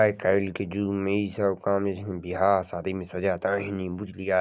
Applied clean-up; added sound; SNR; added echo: none; none; none; none.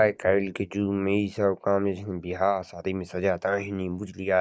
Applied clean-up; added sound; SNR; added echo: neural mask model DeepFilterNet 3.